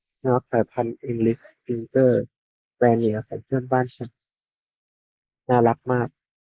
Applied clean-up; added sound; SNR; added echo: neural mask model Resemble Enhance denoiser.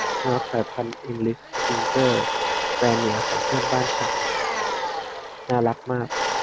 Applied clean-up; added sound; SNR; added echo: none; Domestic sounds, home sounds; -1 dB; none.